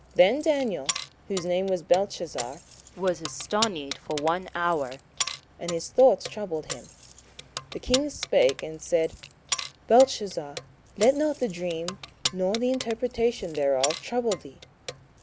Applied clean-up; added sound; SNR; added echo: none; Keys jangling; 11 dB; none.